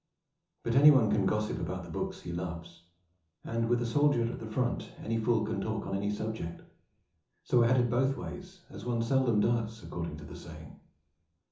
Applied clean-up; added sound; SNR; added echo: none; none; none; reverberation time 0.7 s.